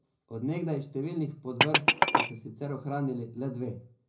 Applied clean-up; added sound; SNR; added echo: none; Glass; -4 dB; reverberation time 0.4 s.